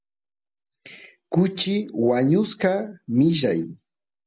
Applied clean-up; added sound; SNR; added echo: none; none; none; none.